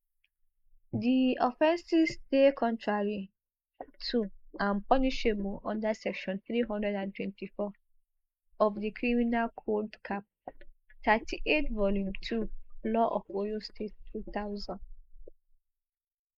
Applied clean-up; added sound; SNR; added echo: neural mask model Resemble Enhance denoiser.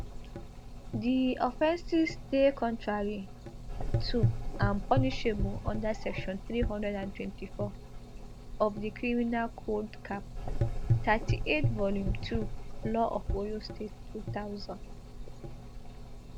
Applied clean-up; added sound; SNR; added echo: none; Gurgling / Engine; 2 dB; none.